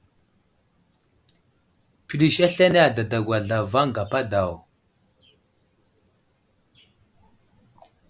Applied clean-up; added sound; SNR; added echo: none; none; none; none.